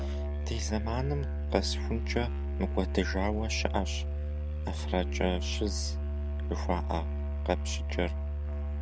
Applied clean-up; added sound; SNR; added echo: none; Musical instrument; -2 dB; none.